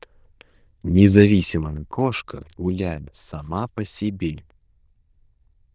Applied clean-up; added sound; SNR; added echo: neural diffusion model UNIVERSE++.